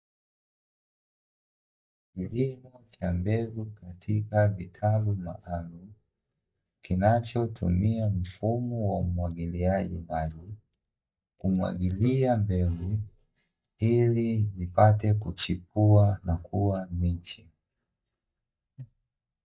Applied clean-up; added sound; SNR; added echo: neural mask model DeepFilterNet 3.